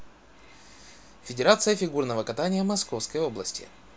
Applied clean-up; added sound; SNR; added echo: none; none; none; none.